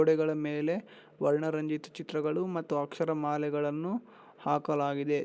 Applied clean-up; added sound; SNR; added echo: none; none; none; none.